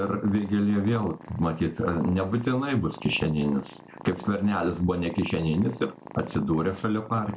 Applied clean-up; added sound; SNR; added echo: none; Purr; 17 dB; none.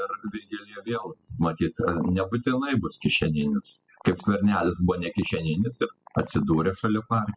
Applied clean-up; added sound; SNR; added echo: classical method spectral subtraction.